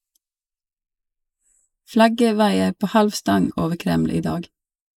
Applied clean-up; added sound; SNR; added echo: neural mask model Resemble Enhance denoiser.